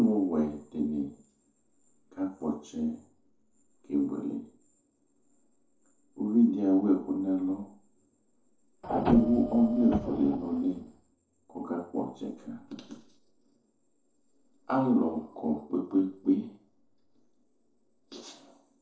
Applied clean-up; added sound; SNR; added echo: neural separator model SepFormer DNS4.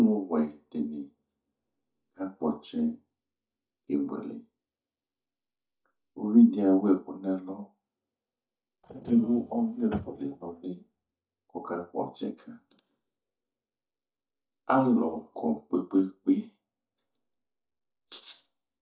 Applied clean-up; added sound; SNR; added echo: neural mask model DeepFilterNet 3.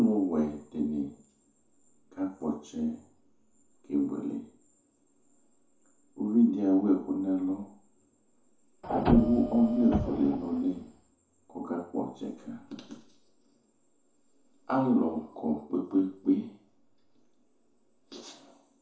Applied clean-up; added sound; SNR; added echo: none; Printer; 1 dB; reverberation time 0.7 s.